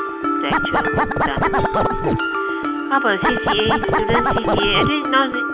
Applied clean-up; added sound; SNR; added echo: none; Scratching (performance technique) + Mallet percussion; -4 dB; none.